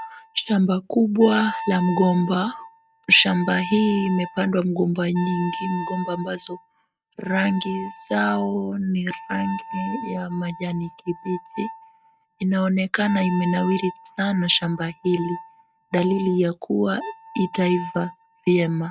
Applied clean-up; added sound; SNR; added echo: neural mask model RNNoise.